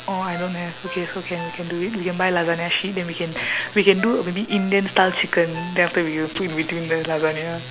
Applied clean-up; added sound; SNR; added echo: none; Ringtone; 19 dB; none.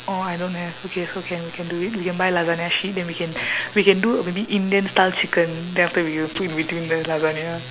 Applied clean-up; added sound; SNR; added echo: none; none; none; none.